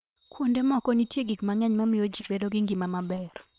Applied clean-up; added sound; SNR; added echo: neural separator model SepFormer WHAM!.